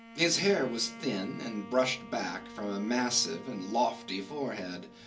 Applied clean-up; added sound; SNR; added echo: none; Bowed string instrument; 15 dB; reverberation time 0.3 s.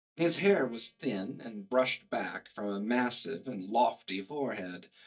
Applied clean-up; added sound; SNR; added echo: neural mask model DeepFilterNet 3.